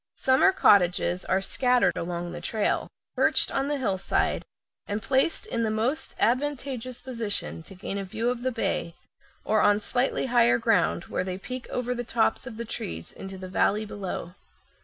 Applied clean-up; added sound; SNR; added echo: none; none; none; none.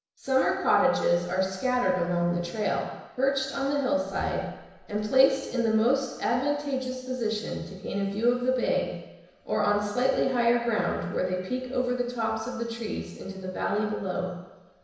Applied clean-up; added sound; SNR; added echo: none; none; none; reverberation time 1.0 s.